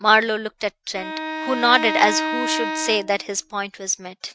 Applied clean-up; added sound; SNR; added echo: neural mask model RNNoise.